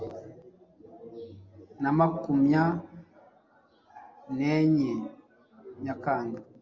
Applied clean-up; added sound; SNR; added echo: none; none; none; none.